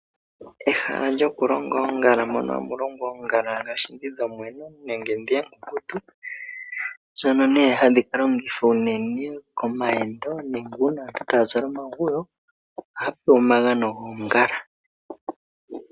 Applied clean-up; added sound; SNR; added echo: none; none; none; none.